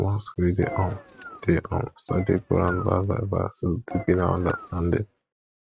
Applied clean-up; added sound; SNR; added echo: neural mask model RNNoise.